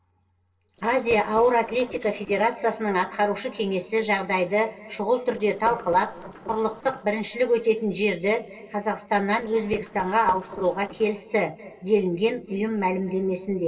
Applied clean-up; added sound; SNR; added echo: neural separator model SepFormer DNS4.